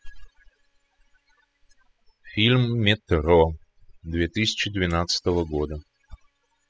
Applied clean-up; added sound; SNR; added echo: classical method spectral subtraction.